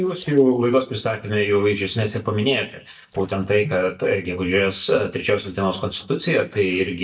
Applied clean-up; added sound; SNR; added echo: neural mask model DeepFilterNet 3.